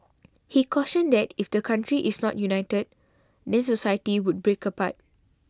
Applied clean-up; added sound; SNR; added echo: none; none; none; none.